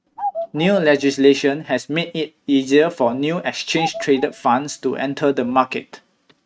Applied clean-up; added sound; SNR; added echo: neural mask model RNNoise.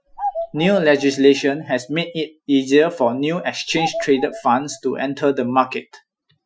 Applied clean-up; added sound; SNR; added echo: classical method Wiener filter.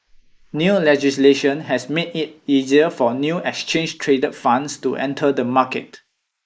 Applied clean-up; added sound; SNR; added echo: neural mask model Resemble Enhance denoiser.